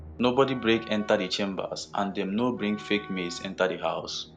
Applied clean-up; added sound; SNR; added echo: none; Wind instrument, woodwind instrument + Musical instrument; 18 dB; none.